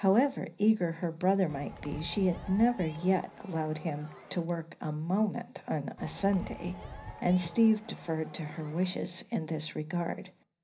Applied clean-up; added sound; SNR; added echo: none; Crowd; 16 dB; reverberation time 0.5 s.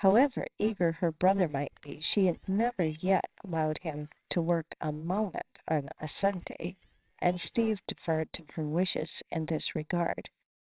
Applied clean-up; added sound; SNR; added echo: neural separator model SepFormer WHAMR!.